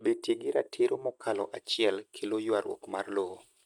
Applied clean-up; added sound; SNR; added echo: neural mask model RNNoise.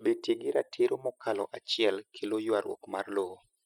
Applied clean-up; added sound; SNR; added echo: classical method spectral subtraction.